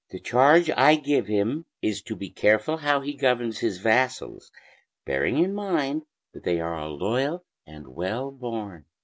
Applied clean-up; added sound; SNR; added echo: none; none; none; none.